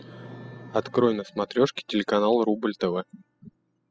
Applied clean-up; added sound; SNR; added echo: classical method spectral subtraction.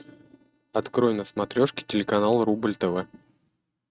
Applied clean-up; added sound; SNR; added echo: neural mask model RNNoise.